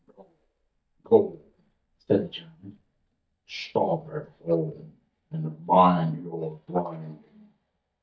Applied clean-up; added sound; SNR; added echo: neural mask model DeepFilterNet 3.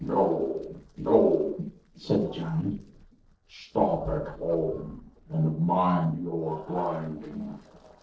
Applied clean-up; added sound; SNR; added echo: neural separator model SepFormer DNS4.